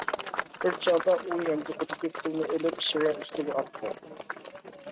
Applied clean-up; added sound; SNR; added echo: neural mask model RNNoise.